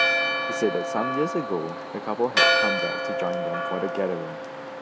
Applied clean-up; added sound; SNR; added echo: none; Church bell; -4 dB; none.